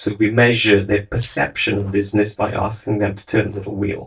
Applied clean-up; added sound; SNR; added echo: neural mask model DeepFilterNet 3.